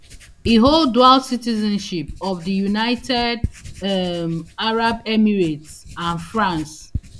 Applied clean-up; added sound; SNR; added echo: none; Writing; 15 dB; none.